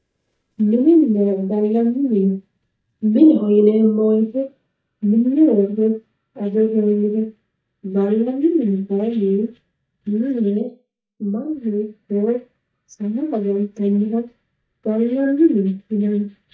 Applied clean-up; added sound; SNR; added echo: neural mask model DeepFilterNet 3.